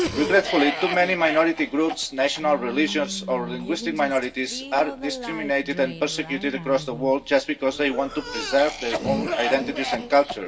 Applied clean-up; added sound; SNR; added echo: none; Cough; 8 dB; reverberation time 0.1 s.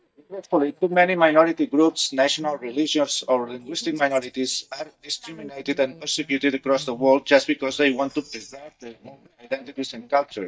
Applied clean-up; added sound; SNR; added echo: neural mask model DeepFilterNet 3.